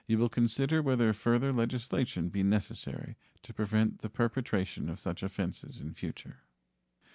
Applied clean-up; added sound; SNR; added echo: none; none; none; none.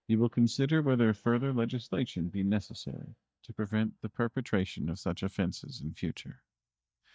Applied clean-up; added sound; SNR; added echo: neural mask model DeepFilterNet 3.